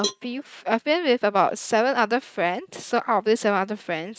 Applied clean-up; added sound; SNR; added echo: neural mask model RNNoise.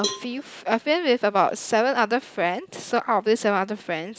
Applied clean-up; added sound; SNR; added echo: none; Cowbell; 13 dB; none.